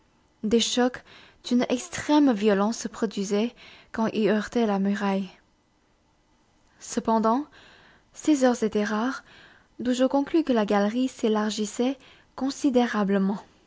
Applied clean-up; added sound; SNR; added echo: none; none; none; none.